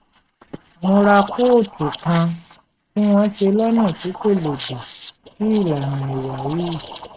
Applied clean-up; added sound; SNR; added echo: neural mask model RNNoise.